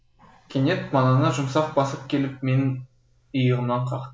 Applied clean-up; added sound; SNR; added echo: neural mask model Resemble Enhance denoiser.